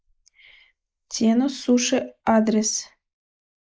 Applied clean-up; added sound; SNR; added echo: neural mask model Resemble Enhance denoiser.